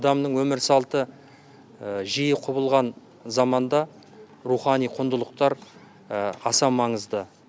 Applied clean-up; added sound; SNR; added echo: none; none; none; none.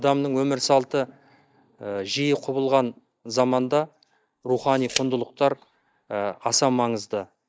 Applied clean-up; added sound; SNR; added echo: neural mask model DeepFilterNet 3.